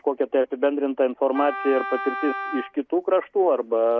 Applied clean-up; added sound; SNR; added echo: none; Wind instrument, woodwind instrument; 10 dB; none.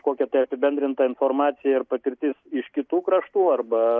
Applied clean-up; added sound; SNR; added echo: none; none; none; none.